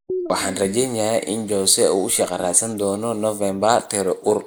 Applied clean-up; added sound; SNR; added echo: neural mask model Resemble Enhance denoiser.